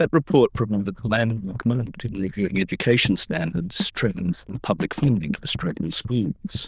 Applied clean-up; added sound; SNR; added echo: neural diffusion model UNIVERSE++.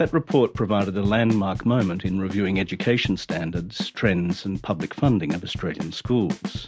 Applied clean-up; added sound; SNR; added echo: none; Bass drum / Snare drum / Drum kit; 11 dB; none.